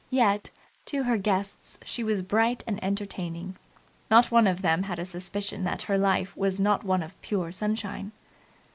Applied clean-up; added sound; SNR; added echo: neural mask model Resemble Enhance denoiser.